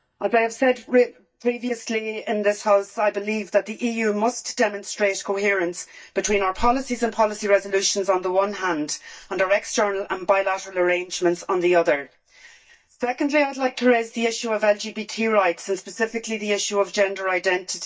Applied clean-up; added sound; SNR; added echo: neural mask model DeepFilterNet 3.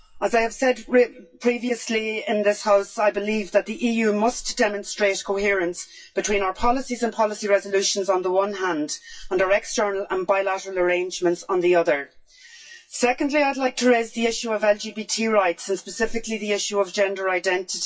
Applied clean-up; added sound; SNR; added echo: classical method WPE with log-MMSE.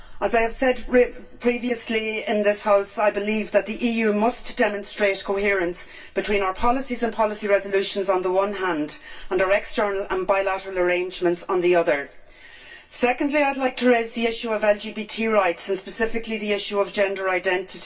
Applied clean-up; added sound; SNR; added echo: none; Wind; 19 dB; reverberation time 0.2 s.